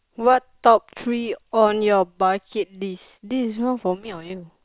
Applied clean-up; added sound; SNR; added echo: neural separator model SepFormer WHAM!.